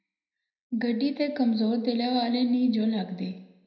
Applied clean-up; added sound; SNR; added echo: none; none; none; reverberation time 0.8 s.